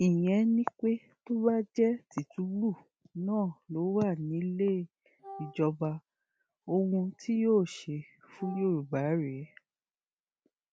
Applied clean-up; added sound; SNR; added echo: none; Wind instrument, woodwind instrument; 16 dB; none.